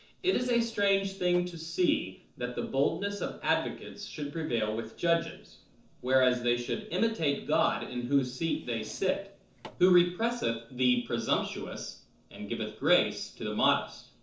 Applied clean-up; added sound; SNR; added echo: neural separator model SepFormer DNS4.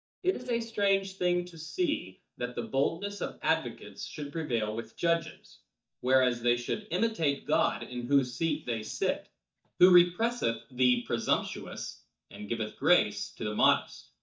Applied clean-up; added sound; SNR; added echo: neural mask model DeepFilterNet 3.